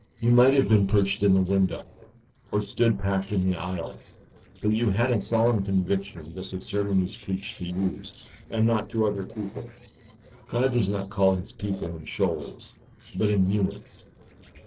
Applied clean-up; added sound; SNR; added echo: neural separator model SepFormer DNS4.